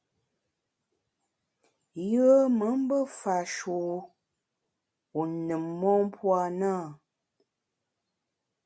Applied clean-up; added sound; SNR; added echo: none; none; none; none.